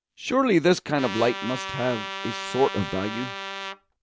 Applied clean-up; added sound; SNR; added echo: none; Trumpet; 8 dB; none.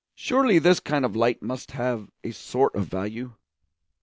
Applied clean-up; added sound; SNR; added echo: none; none; none; none.